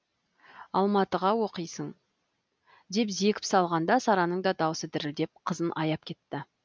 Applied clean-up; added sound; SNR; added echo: none; none; none; none.